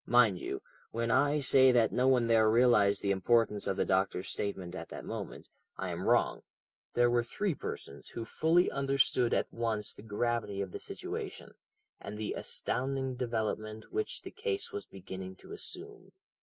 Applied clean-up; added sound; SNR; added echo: none; none; none; none.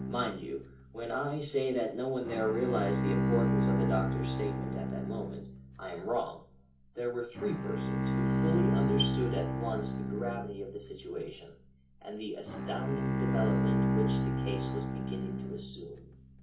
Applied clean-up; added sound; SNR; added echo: none; Bowed string instrument; -3 dB; reverberation time 0.4 s.